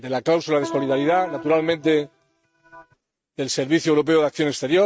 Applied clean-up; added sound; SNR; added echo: neural mask model RNNoise.